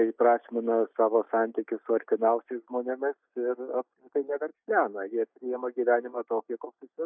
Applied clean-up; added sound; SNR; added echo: neural mask model DeepFilterNet 3.